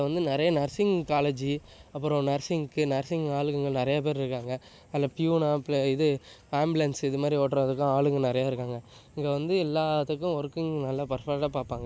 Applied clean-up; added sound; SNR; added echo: none; none; none; none.